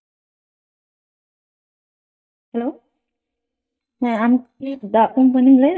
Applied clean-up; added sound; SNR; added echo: neural mask model DeepFilterNet 3.